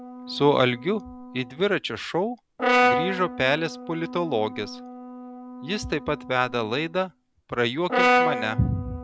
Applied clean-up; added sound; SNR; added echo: none; Brass instrument; 2 dB; none.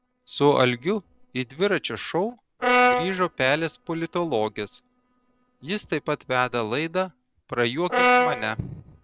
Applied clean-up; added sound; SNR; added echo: neural separator model SepFormer DNS4.